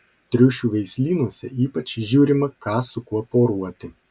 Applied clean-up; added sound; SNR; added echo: none; none; none; none.